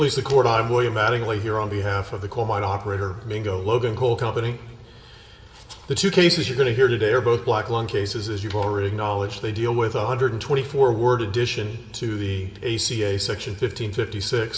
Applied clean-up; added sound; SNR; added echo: none; none; none; reverberation time 1.5 s.